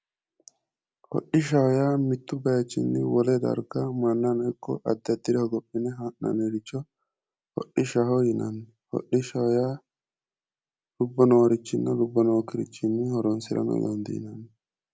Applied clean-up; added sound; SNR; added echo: none; none; none; none.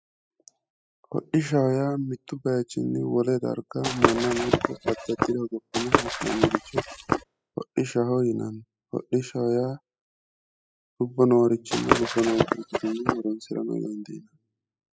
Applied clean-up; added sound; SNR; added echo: classical method spectral subtraction.